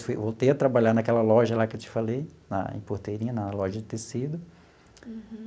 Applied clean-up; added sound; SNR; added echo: none; none; none; none.